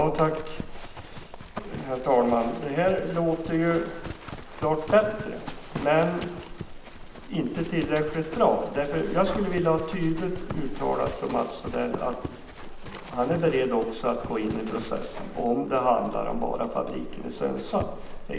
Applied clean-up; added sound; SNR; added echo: none; Livestock, farm animals, working animals; 9 dB; reverberation time 1.0 s.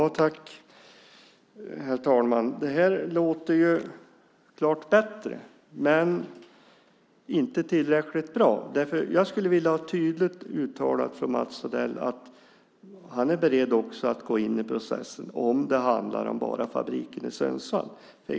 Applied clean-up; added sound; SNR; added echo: none; none; none; none.